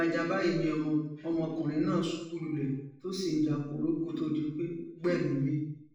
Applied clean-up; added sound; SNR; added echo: none; none; none; reverberation time 0.7 s.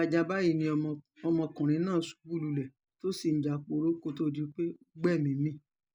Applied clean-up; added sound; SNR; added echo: none; none; none; none.